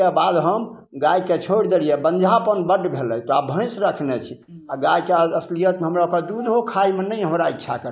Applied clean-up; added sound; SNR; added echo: neural mask model Resemble Enhance denoiser.